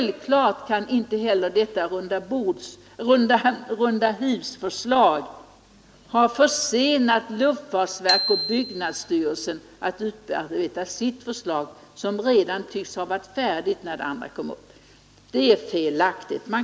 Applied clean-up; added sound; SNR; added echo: none; Bicycle bell; 7 dB; none.